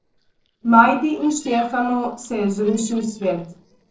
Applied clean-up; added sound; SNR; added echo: neural separator model SepFormer DNS4.